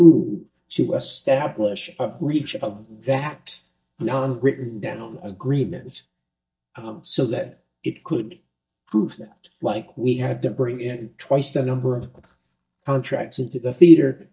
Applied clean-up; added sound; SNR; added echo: neural mask model DeepFilterNet 3.